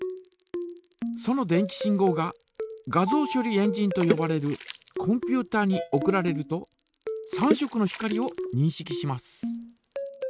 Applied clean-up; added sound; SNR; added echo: neural mask model RNNoise.